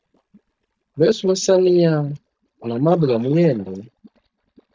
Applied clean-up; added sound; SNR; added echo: neural mask model DeepFilterNet 3.